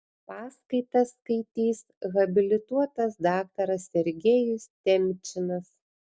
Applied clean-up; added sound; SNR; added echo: none; none; none; none.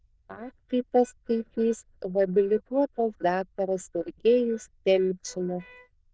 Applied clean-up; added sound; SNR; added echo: neural diffusion model UNIVERSE++.